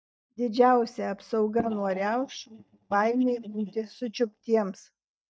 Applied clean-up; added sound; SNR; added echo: neural mask model DeepFilterNet 3.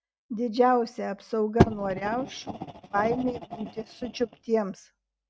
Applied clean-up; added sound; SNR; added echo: neural mask model RNNoise.